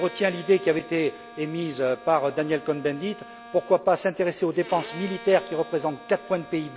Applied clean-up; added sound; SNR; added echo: none; Bowed string instrument; 18 dB; none.